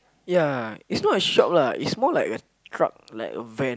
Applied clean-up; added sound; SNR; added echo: none; none; none; none.